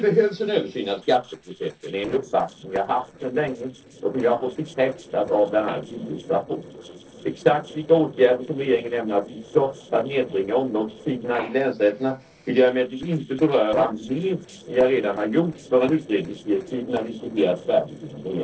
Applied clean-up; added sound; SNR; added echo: neural separator model SepFormer DNS4.